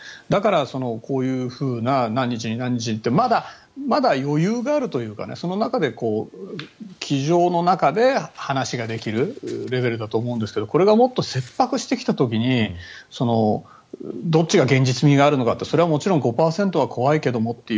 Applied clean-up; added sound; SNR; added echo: none; none; none; none.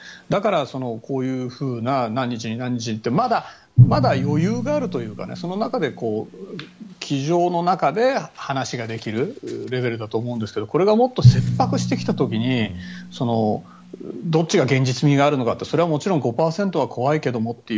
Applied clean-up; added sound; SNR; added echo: none; Drum; 5 dB; none.